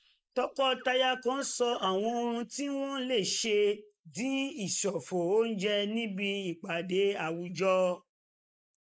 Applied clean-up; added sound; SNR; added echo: neural mask model Resemble Enhance denoiser.